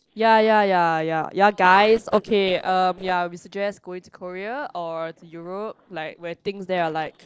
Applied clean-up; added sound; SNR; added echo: neural separator model SepFormer DNS4.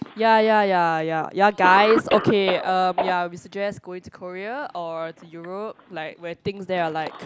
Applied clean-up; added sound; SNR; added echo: none; Cough; 10 dB; none.